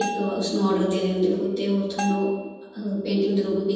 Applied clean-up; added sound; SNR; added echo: none; Bell; 12 dB; reverberation time 1.1 s.